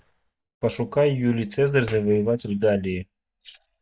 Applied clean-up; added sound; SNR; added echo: neural mask model DeepFilterNet 3.